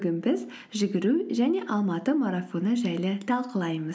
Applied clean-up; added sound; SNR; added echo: none; none; none; none.